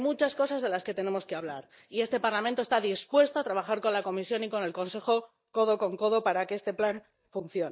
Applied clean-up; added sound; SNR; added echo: neural mask model DeepFilterNet 3.